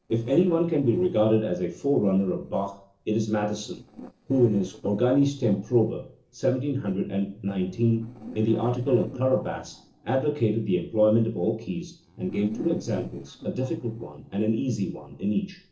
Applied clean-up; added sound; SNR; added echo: neural separator model SepFormer DNS4.